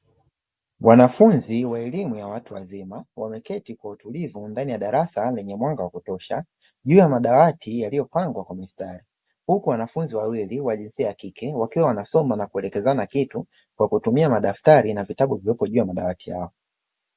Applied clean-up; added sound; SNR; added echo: none; none; none; none.